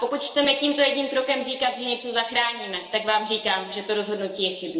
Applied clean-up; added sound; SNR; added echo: none; none; none; reverberation time 1.9 s.